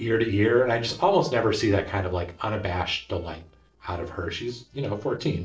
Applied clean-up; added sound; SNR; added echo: neural separator model SepFormer DNS4.